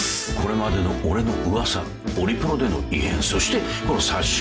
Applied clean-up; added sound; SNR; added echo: none; none; none; none.